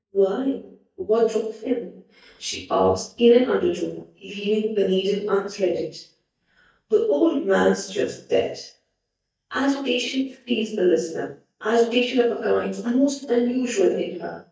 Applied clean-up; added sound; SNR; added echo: neural mask model DeepFilterNet 3.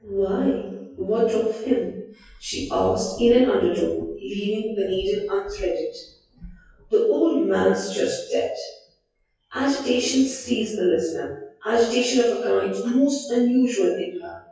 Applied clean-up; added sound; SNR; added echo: classical method WPE with log-MMSE.